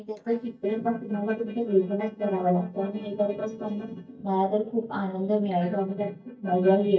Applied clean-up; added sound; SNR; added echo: neural mask model DeepFilterNet 3.